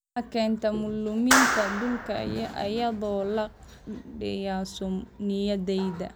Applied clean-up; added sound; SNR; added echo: none; Clapping; 1 dB; none.